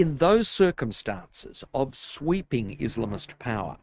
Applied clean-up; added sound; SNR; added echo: neural mask model RNNoise.